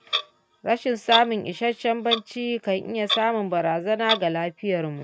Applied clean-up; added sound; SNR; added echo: neural mask model RNNoise.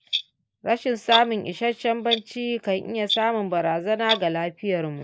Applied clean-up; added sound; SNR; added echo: neural mask model Resemble Enhance denoiser.